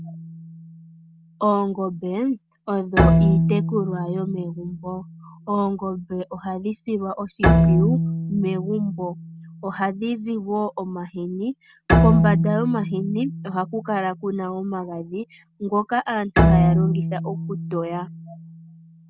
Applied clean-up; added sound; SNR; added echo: none; Bowed string instrument; -3 dB; none.